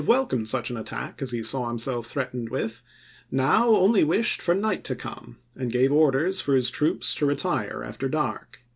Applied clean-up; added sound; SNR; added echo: none; none; none; none.